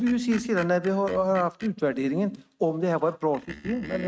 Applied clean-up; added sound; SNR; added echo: neural mask model RNNoise.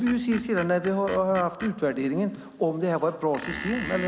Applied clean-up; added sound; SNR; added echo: none; Screech; 13 dB; none.